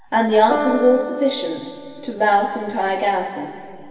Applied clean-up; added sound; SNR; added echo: none; Piano; 10 dB; reverberation time 2.3 s.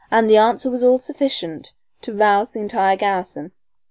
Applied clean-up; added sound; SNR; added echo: none; none; none; none.